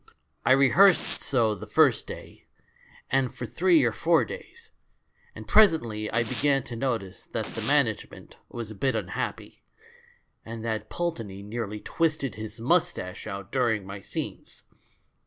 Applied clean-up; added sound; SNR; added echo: none; Domestic sounds, home sounds; 12 dB; none.